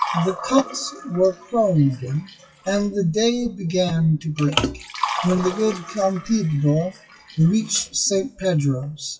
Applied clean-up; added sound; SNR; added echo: classical method WPE with log-MMSE.